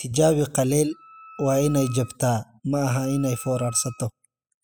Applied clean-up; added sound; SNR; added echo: classical method spectral subtraction.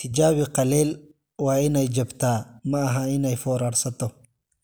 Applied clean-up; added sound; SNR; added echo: none; none; none; none.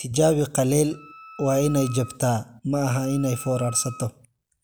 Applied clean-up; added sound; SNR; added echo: none; Wind instrument, woodwind instrument; 19 dB; none.